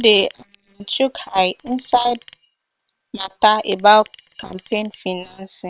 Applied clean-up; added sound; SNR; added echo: neural separator model SepFormer WHAM!.